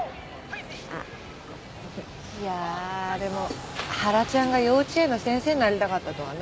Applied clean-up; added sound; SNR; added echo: none; none; none; none.